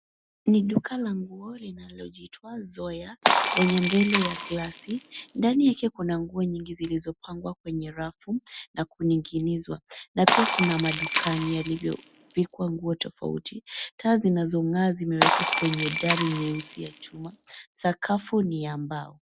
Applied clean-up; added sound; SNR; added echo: none; Shatter; 0 dB; none.